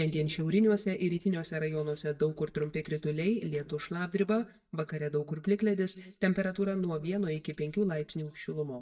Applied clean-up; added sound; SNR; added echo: neural mask model DeepFilterNet 3.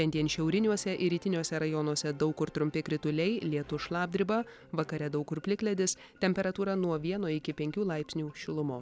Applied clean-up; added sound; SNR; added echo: none; none; none; none.